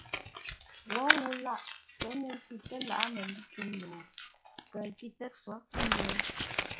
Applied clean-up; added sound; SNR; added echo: classical method log-MMSE.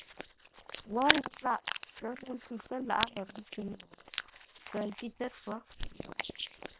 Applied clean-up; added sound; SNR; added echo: neural separator model SepFormer WHAM!.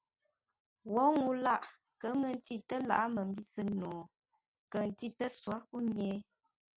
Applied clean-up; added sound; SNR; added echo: none; none; none; none.